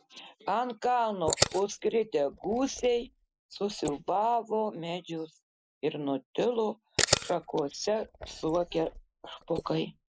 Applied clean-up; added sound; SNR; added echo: neural mask model Resemble Enhance denoiser.